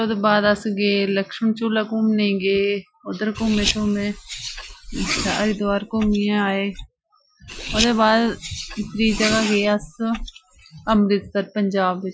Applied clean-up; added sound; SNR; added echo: classical method Wiener filter.